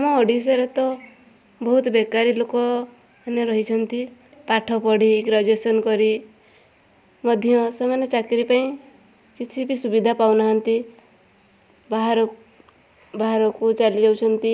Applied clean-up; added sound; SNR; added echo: none; none; none; none.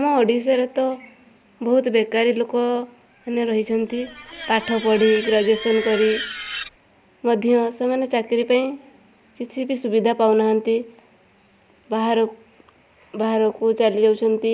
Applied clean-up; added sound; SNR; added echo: none; Screech; 12 dB; none.